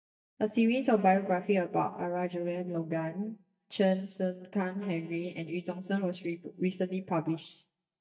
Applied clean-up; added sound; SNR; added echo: neural mask model DeepFilterNet 3.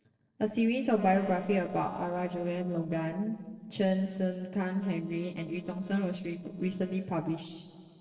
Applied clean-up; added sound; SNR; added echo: neural separator model SepFormer DNS4.